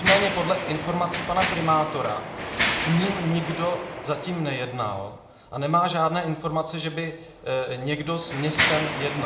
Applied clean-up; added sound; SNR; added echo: none; Mechanisms; 4 dB; reverberation time 0.7 s.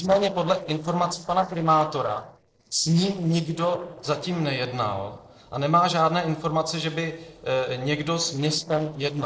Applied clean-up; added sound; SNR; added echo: neural separator model SepFormer DNS4.